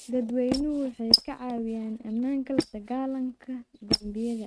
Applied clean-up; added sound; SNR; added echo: neural mask model RNNoise.